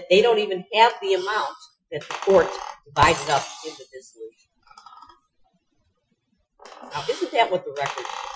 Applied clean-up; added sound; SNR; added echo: classical method Wiener filter.